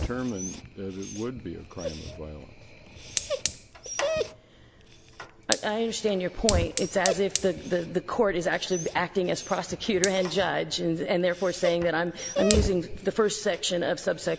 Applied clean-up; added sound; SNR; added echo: none; Dog + Fire; 6 dB; none.